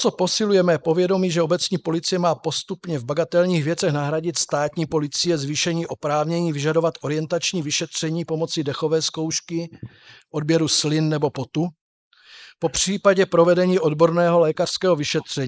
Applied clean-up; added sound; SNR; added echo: neural mask model Resemble Enhance denoiser.